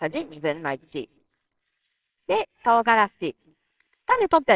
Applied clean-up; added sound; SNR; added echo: neural separator model SepFormer WHAMR!.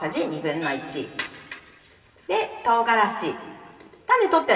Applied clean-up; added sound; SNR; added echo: none; Gong; 17 dB; reverberation time 1.8 s.